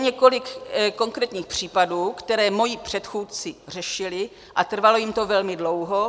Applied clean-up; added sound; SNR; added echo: none; none; none; none.